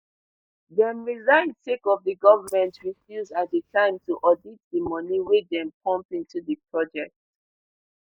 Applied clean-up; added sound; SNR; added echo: neural mask model DeepFilterNet 3.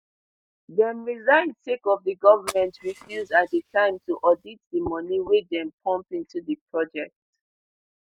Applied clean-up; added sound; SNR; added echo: neural mask model RNNoise.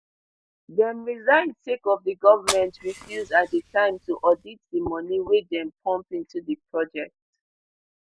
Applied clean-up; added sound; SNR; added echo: none; Fire; 10 dB; none.